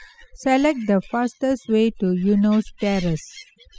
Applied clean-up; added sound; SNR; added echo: classical method spectral subtraction.